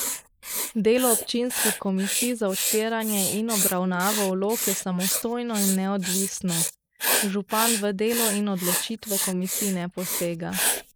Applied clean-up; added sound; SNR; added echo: neural mask model Resemble Enhance denoiser.